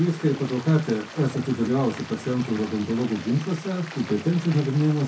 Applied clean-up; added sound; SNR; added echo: none; Stream; 16 dB; reverberation time 0.3 s.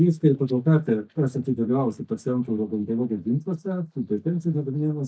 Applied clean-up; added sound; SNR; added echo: neural mask model DeepFilterNet 3.